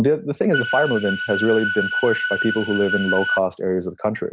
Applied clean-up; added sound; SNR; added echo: none; Organ; 3 dB; none.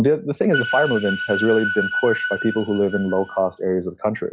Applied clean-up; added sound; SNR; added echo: classical method log-MMSE.